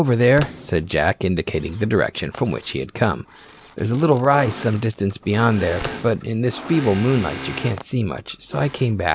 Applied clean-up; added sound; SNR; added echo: none; Engine / Mechanisms + Crackle / Fireworks; 15 dB; none.